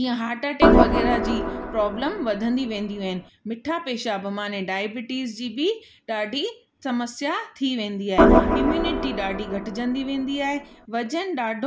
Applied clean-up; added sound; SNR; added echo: none; Organ; -5 dB; none.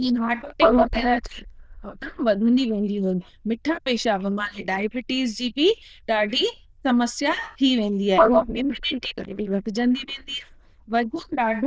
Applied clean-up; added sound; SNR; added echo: neural diffusion model UNIVERSE++.